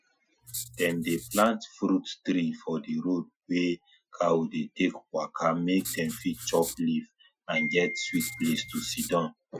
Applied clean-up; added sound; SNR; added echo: classical method Wiener filter.